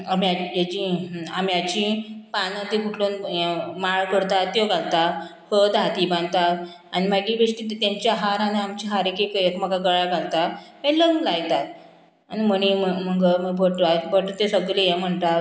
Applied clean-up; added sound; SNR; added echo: none; none; none; none.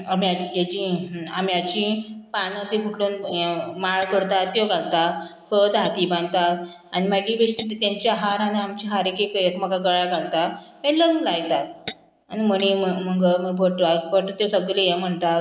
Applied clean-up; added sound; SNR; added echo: neural mask model Resemble Enhance denoiser.